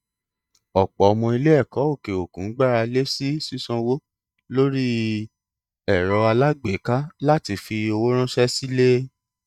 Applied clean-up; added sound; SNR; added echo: neural mask model DeepFilterNet 3.